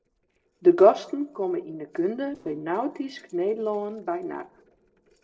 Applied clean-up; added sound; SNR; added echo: neural separator model SepFormer DNS4.